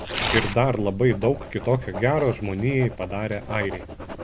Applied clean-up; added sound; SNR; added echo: none; Writing + Tearing; 9 dB; none.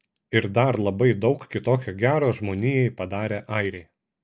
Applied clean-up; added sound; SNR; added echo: none; none; none; none.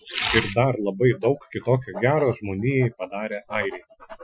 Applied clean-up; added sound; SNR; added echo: classical method Wiener filter.